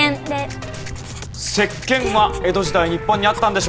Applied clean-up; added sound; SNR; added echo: none; Writing; 14 dB; none.